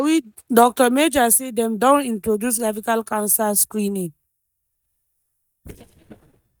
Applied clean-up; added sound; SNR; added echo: neural mask model DeepFilterNet 3.